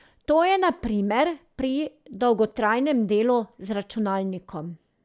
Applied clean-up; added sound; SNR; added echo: none; none; none; none.